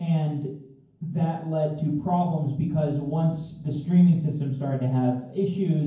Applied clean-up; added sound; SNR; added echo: none; none; none; reverberation time 0.9 s.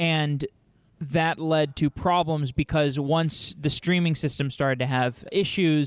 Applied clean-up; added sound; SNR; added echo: none; none; none; none.